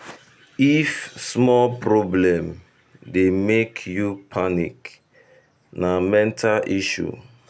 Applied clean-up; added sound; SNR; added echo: none; none; none; none.